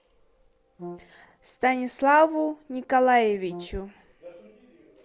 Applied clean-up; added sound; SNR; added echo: none; Brass instrument; 18 dB; none.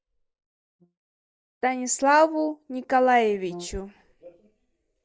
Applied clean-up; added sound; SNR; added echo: neural mask model DeepFilterNet 3.